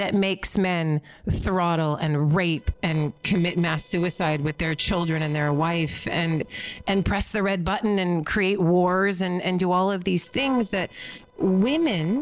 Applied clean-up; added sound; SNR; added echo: neural separator model SepFormer DNS4.